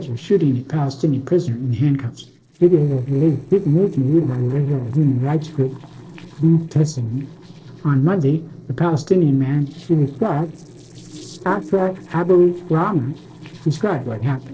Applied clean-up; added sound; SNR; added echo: neural separator model SepFormer DNS4.